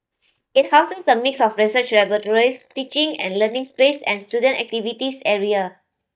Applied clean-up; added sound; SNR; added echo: neural mask model DeepFilterNet 3.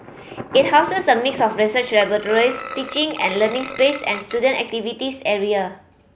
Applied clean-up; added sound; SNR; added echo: none; Burping, eructation + Thunder; 15 dB; none.